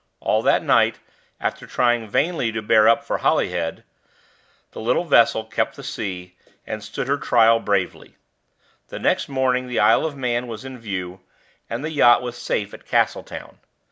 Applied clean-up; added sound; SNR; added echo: none; none; none; none.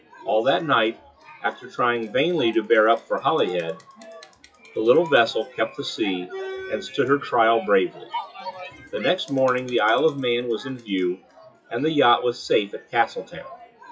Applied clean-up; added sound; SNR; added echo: classical method WPE with log-MMSE.